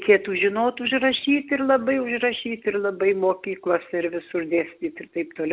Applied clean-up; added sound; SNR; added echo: none; none; none; none.